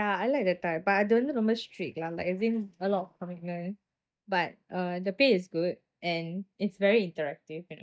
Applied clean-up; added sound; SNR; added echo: neural mask model DeepFilterNet 3.